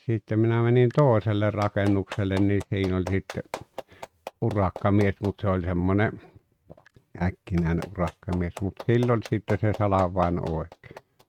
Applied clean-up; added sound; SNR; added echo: neural mask model RNNoise.